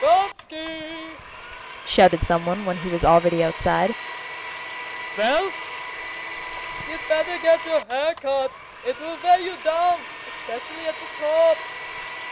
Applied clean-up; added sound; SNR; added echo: none; Domestic sounds, home sounds; 11 dB; none.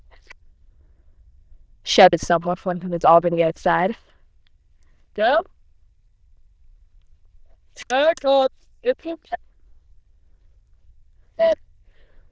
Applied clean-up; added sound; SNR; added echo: neural diffusion model UNIVERSE++.